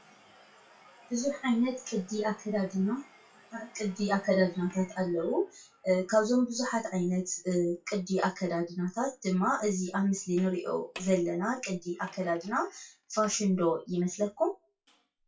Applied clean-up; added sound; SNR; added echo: classical method WPE with log-MMSE.